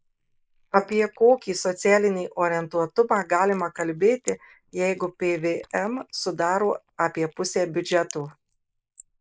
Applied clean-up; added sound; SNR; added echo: neural mask model Resemble Enhance denoiser.